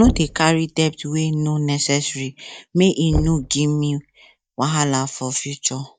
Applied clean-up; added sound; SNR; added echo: neural mask model DeepFilterNet 3.